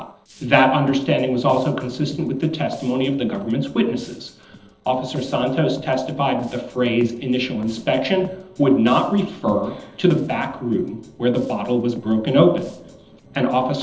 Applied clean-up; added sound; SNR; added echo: neural separator model SepFormer DNS4.